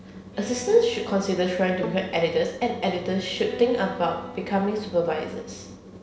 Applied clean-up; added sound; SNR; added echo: none; Bowed string instrument + Bowed string instrument; 15 dB; none.